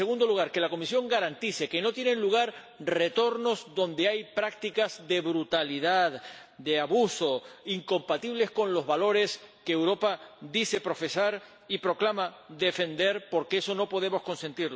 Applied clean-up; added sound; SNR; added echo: none; none; none; none.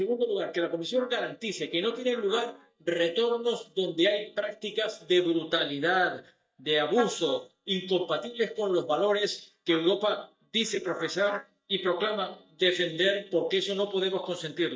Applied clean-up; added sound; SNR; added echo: neural mask model DeepFilterNet 3.